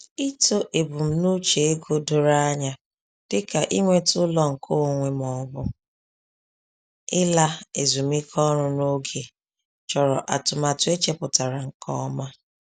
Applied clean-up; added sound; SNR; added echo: none; none; none; none.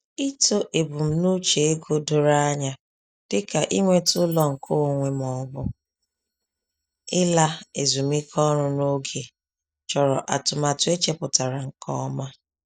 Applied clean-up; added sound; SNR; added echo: neural mask model DeepFilterNet 3.